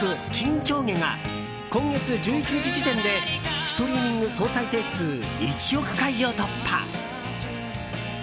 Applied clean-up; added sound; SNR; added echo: none; none; none; none.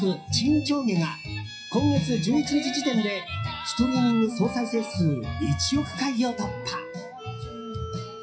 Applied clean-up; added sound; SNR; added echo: classical method WPE with log-MMSE.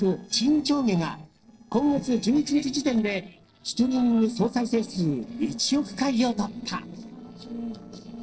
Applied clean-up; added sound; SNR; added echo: neural separator model SepFormer DNS4.